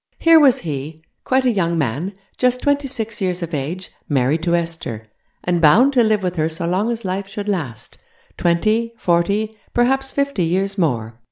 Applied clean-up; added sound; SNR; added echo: none; none; none; none.